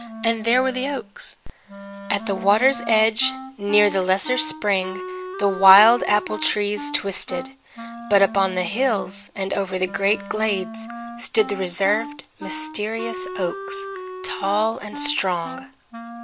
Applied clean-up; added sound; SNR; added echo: none; Wind instrument, woodwind instrument; 12 dB; none.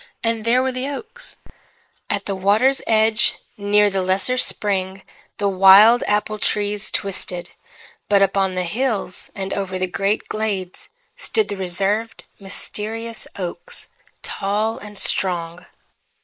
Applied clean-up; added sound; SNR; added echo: neural mask model Resemble Enhance denoiser.